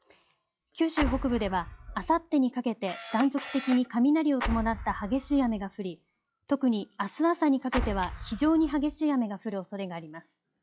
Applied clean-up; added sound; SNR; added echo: classical method log-MMSE.